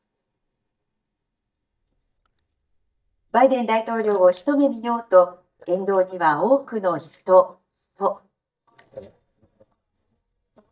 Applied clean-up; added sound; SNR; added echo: neural mask model DeepFilterNet 3.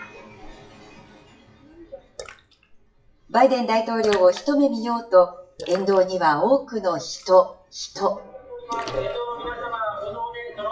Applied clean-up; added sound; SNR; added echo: classical method WPE with log-MMSE.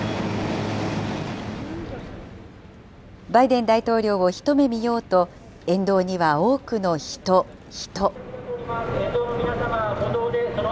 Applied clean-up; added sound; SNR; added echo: none; none; none; none.